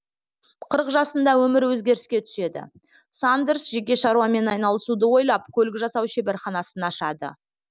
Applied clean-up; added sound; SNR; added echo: none; none; none; none.